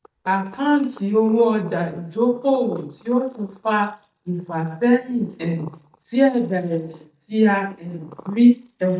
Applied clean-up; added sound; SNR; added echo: neural mask model DeepFilterNet 3.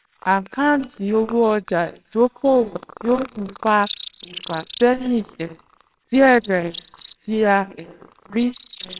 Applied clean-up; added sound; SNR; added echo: neural separator model SepFormer WHAMR!.